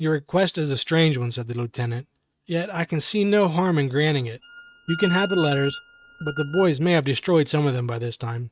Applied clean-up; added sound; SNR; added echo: neural mask model RNNoise.